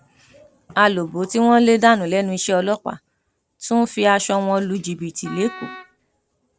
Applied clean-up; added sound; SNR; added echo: none; Wind instrument, woodwind instrument; 18 dB; none.